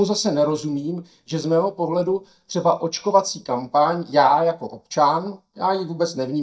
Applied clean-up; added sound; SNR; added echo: neural mask model DeepFilterNet 3.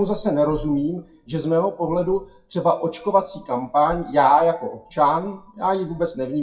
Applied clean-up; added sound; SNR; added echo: classical method WPE with log-MMSE.